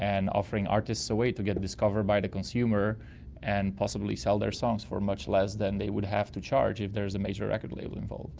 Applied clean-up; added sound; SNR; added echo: none; none; none; none.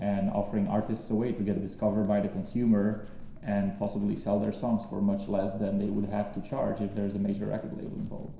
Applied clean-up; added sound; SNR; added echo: none; Livestock, farm animals, working animals; 14 dB; reverberation time 0.7 s.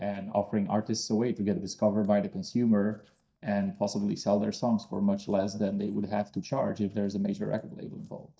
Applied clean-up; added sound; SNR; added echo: neural mask model DeepFilterNet 3.